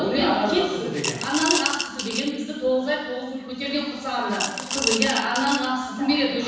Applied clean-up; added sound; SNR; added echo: none; Coin (dropping) / Glass; 4 dB; reverberation time 1.1 s.